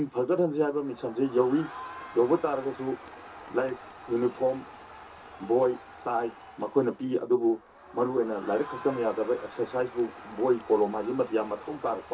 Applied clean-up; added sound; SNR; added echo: none; Crowd; 17 dB; reverberation time 0.2 s.